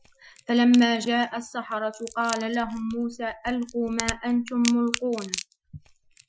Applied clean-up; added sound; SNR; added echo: classical method Wiener filter.